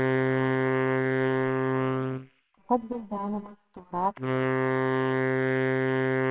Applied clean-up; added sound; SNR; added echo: neural separator model SepFormer WHAMR!.